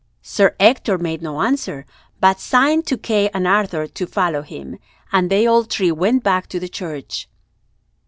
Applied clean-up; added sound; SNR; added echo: none; none; none; none.